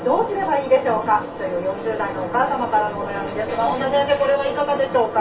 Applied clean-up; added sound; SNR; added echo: none; none; none; reverberation time 0.3 s.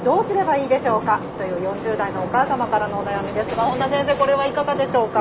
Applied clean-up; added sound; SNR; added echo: none; none; none; none.